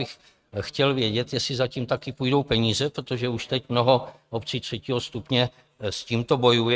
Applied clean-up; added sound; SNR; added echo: neural mask model RNNoise.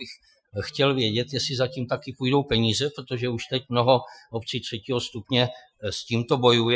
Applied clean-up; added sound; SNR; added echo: classical method Wiener filter.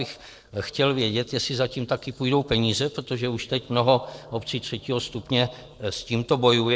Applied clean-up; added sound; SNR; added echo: neural separator model SepFormer DNS4.